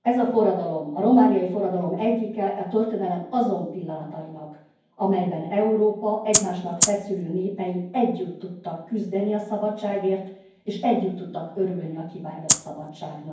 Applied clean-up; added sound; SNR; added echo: none; Rattle (instrument); -2 dB; reverberation time 0.9 s.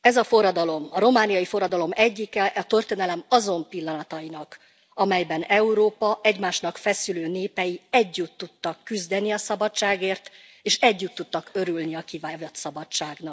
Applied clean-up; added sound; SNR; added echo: none; none; none; none.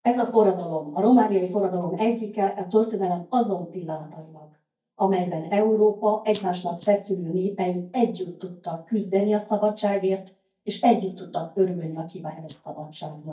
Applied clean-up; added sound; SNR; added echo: neural mask model DeepFilterNet 3.